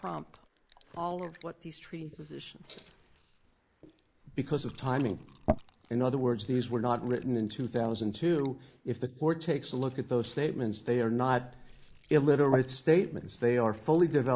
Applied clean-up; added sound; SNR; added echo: neural mask model Resemble Enhance denoiser.